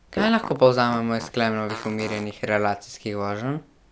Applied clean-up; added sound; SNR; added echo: none; Fart; 12 dB; none.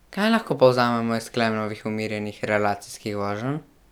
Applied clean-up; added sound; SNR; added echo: none; none; none; none.